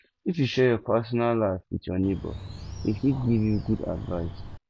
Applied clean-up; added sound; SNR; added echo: none; Bird; 12 dB; none.